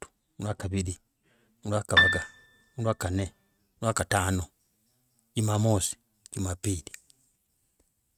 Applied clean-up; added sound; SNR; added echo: neural mask model RNNoise.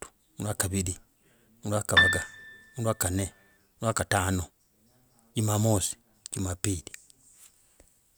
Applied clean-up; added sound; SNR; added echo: none; Piano; -3 dB; none.